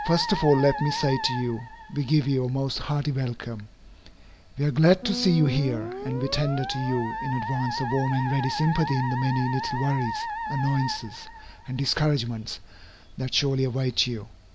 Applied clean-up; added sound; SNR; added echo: none; Musical instrument; 9 dB; none.